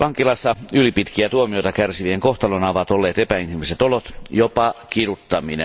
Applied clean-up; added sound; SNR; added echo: none; none; none; none.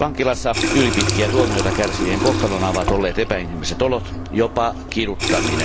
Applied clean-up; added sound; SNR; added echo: none; Water tap, faucet; 2 dB; none.